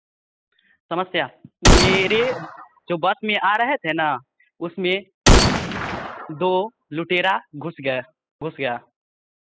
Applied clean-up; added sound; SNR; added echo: classical method spectral subtraction.